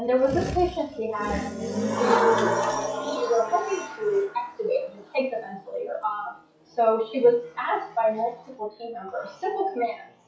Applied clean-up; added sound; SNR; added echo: classical method WPE with log-MMSE.